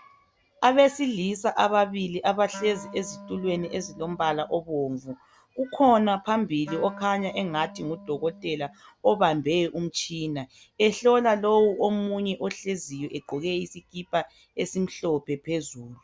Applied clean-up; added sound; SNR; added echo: none; Wind instrument, woodwind instrument; 18 dB; none.